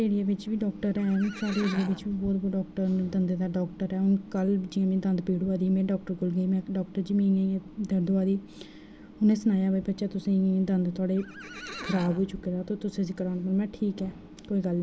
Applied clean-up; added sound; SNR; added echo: none; Livestock, farm animals, working animals; 15 dB; none.